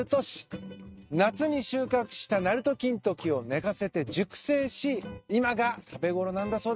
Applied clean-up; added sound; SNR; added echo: neural mask model RNNoise.